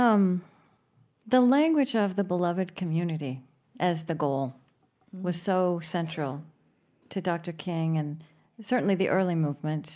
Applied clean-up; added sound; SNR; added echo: none; none; none; none.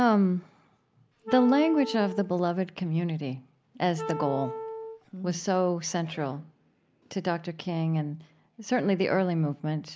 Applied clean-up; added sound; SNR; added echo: none; Wind instrument, woodwind instrument; 9 dB; none.